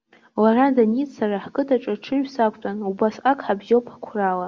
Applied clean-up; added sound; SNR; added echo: none; none; none; none.